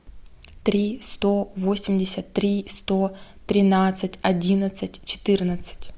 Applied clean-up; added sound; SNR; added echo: none; none; none; none.